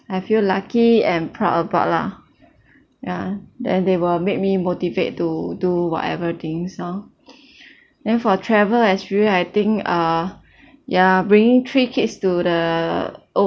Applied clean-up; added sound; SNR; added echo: none; none; none; none.